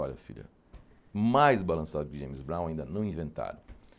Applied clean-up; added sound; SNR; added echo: none; none; none; none.